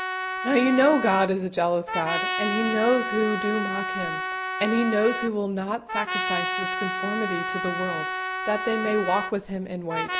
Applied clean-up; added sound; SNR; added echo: none; Trumpet; 4 dB; none.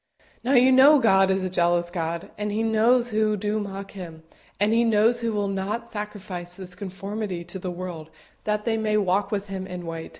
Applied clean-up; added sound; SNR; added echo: none; none; none; none.